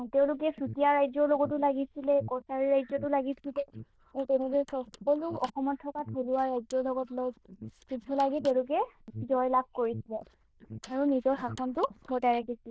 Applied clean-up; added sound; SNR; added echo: neural diffusion model UNIVERSE++.